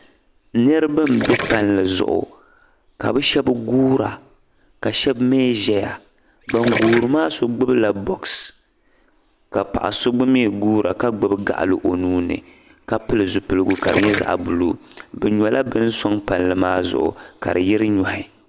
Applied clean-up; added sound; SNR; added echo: none; Gurgling; 11 dB; none.